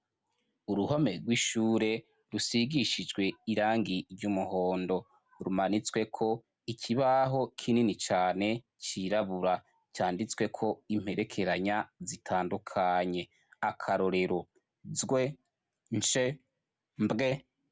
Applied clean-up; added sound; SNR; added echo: none; none; none; none.